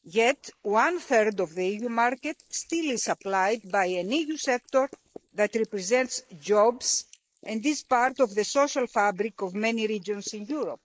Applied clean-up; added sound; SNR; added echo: neural mask model Resemble Enhance denoiser.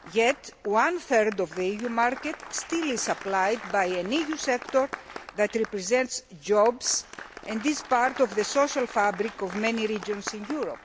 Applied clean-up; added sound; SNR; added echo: none; Applause; 15 dB; none.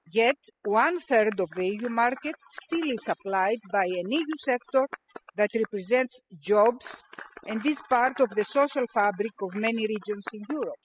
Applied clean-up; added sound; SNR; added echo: classical method spectral subtraction.